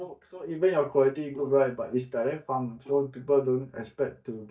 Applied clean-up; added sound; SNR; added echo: neural mask model DeepFilterNet 3.